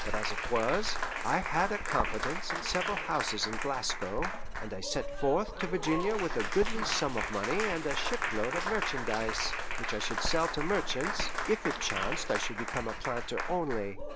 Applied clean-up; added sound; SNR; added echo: none; Applause + Writing; 0 dB; none.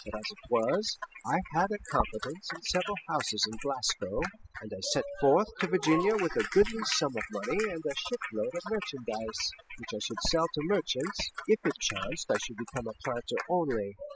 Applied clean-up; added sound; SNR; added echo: classical method spectral subtraction.